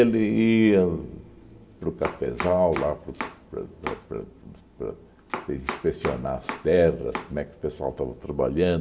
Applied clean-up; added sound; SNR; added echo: none; Domestic sounds, home sounds; 11 dB; reverberation time 1.2 s.